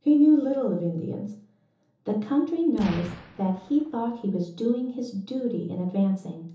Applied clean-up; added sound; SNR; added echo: none; Explosion; 16 dB; reverberation time 1.2 s.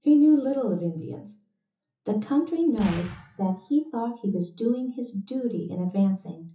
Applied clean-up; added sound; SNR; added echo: classical method WPE with log-MMSE.